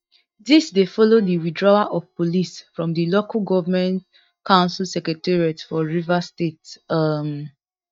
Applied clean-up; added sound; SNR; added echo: neural mask model DeepFilterNet 3.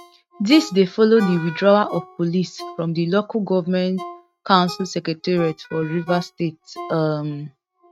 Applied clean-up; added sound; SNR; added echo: neural mask model RNNoise.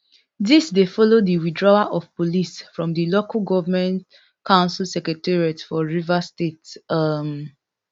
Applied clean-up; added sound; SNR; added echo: none; none; none; none.